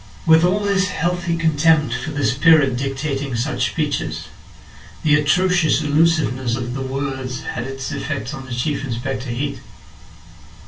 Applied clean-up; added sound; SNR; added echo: none; Guitar; 19 dB; reverberation time 0.2 s.